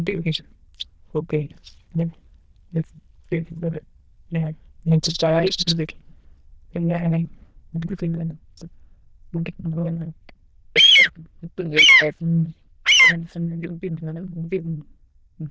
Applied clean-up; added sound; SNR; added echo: neural diffusion model UNIVERSE++.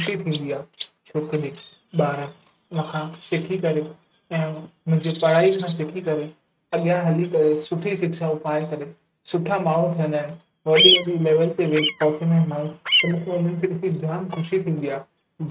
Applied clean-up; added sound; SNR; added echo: neural mask model RNNoise.